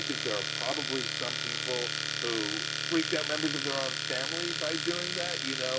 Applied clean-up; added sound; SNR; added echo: none; Domestic sounds, home sounds; -2 dB; none.